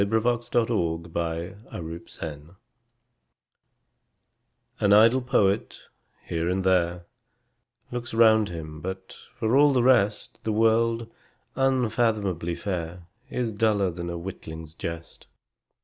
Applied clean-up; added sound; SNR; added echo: none; none; none; none.